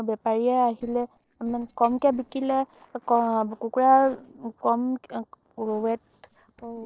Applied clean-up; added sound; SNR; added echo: neural separator model SepFormer DNS4.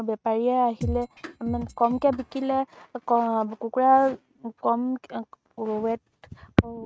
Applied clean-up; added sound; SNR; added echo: neural mask model RNNoise.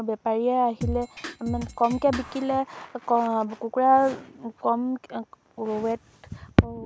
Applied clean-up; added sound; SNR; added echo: none; Drum kit; 9 dB; none.